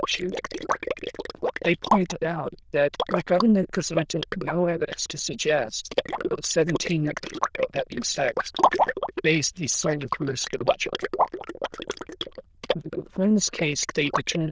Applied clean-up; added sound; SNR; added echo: neural diffusion model UNIVERSE++.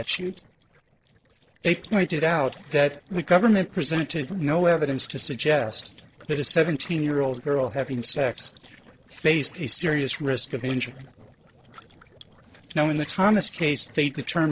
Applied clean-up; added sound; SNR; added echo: neural separator model SepFormer DNS4.